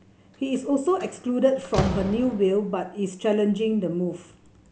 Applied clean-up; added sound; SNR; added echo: none; Slam; 11 dB; none.